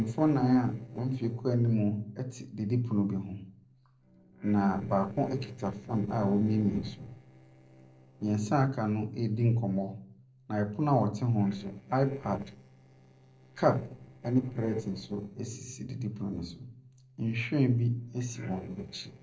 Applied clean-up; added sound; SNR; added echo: neural separator model SepFormer DNS4.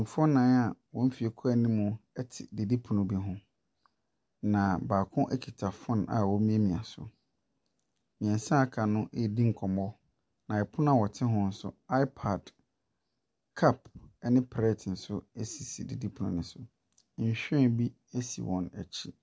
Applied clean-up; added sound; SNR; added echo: none; none; none; none.